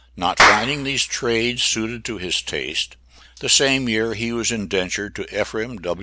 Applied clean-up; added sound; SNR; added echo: none; Clapping; 0 dB; none.